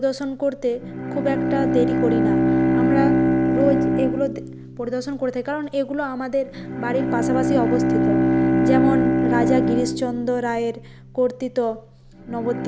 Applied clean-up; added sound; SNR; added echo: none; Bowed string instrument; -3 dB; none.